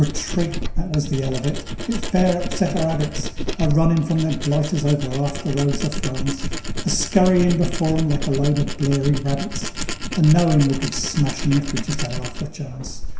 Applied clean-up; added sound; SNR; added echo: none; Tools; 4 dB; reverberation time 0.7 s.